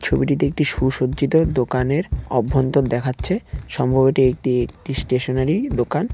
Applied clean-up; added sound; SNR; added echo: none; Run; 12 dB; none.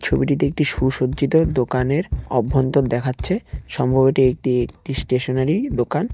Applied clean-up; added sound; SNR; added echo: neural mask model DeepFilterNet 3.